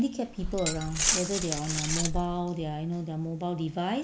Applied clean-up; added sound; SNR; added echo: none; Glass; 0 dB; none.